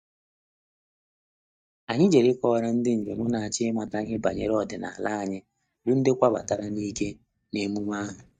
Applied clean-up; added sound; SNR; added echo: neural mask model DeepFilterNet 3.